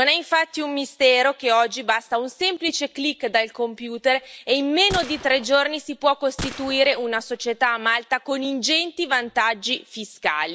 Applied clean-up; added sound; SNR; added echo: none; Gunshot, gunfire; 14 dB; none.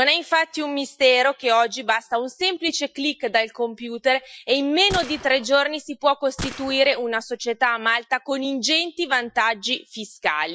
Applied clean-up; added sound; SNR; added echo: classical method Wiener filter.